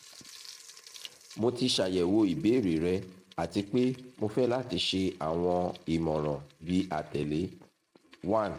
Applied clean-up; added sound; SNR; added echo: neural mask model RNNoise.